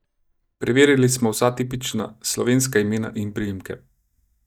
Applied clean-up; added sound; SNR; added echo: neural mask model DeepFilterNet 3.